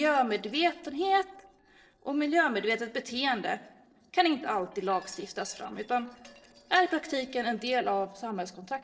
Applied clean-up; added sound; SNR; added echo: neural separator model SepFormer DNS4.